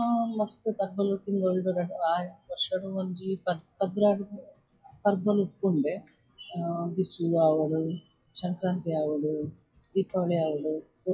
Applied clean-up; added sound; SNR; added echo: classical method WPE with log-MMSE.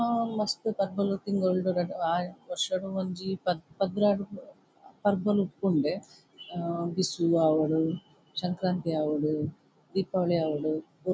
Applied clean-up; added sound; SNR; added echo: none; none; none; none.